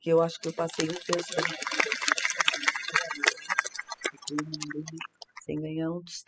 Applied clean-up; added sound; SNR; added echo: classical method spectral subtraction.